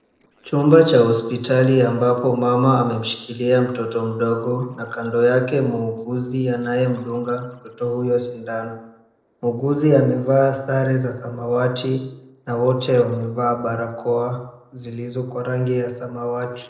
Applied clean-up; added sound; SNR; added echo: neural separator model SepFormer DNS4.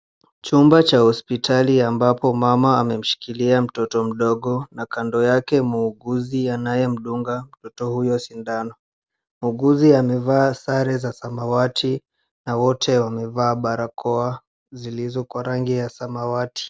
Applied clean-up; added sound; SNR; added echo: none; none; none; none.